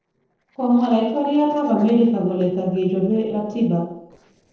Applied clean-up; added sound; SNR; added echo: neural separator model SepFormer DNS4.